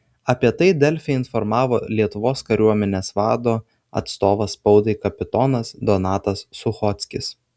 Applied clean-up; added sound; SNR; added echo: none; none; none; none.